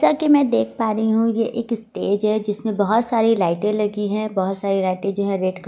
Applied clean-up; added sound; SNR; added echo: none; none; none; none.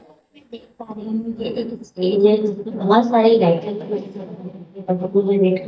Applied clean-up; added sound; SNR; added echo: neural mask model DeepFilterNet 3.